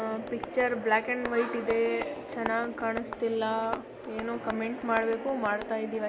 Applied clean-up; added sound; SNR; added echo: none; Tap; 13 dB; none.